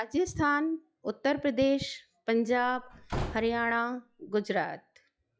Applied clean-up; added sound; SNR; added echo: classical method log-MMSE.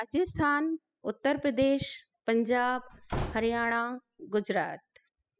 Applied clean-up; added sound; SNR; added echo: classical method spectral subtraction.